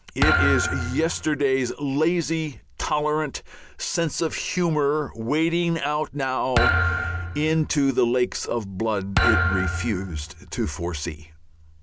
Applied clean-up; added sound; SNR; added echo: none; Thump, thud; 1 dB; none.